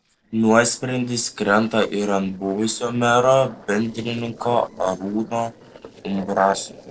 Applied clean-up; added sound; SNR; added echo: neural separator model SepFormer DNS4.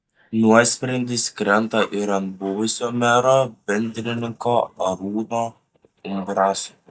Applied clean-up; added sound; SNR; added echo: neural mask model DeepFilterNet 3.